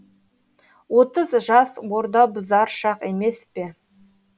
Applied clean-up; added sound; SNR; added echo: none; none; none; none.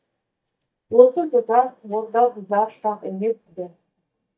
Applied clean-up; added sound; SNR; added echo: neural mask model DeepFilterNet 3.